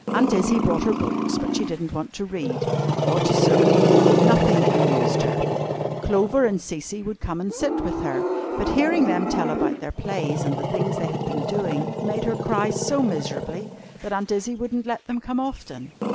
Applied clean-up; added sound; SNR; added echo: none; Growling; -3 dB; none.